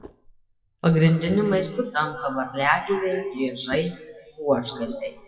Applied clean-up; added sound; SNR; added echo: classical method WPE with log-MMSE.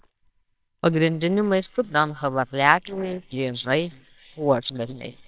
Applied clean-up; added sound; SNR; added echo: neural separator model SepFormer WHAMR!.